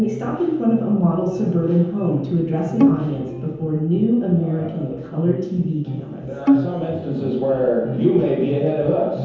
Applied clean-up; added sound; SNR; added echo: none; Bowed string instrument; 4 dB; reverberation time 0.9 s.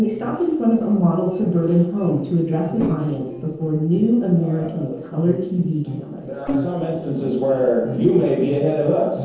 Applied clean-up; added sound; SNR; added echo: neural separator model SepFormer DNS4.